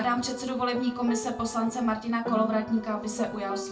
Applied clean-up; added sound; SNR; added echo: none; Piano; 9 dB; reverberation time 0.3 s.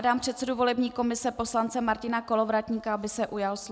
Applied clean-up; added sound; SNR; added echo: none; none; none; none.